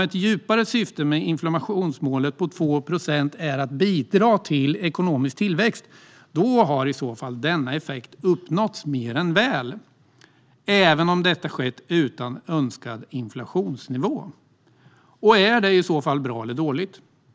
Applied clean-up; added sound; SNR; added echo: none; none; none; none.